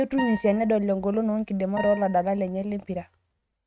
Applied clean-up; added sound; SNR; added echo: neural mask model RNNoise.